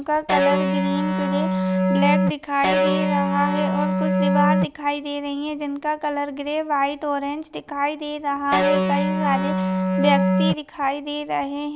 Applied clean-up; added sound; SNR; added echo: none; Electric guitar; -5 dB; none.